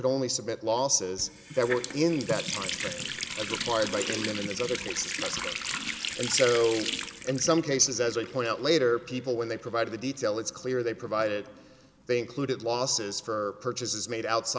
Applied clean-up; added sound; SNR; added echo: none; Water tap, faucet; 9 dB; none.